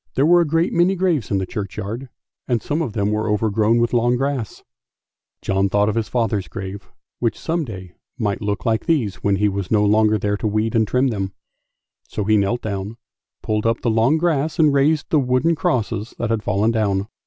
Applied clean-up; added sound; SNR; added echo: none; none; none; none.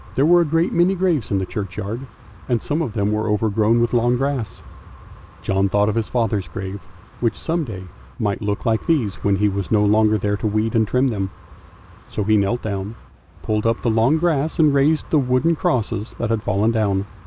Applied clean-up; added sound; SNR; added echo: none; Wind; 20 dB; none.